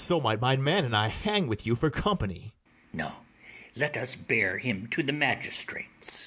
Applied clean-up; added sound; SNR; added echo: none; none; none; none.